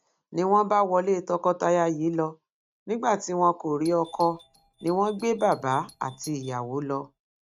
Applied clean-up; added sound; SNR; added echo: neural mask model RNNoise.